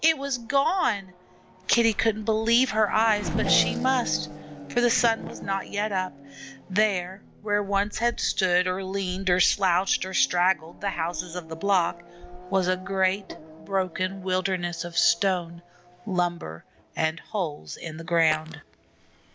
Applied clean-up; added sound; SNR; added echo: none; Fart + Race car, auto racing / Accelerating, revving, vroom; 12 dB; none.